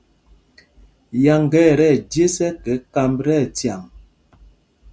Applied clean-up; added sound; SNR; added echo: none; none; none; none.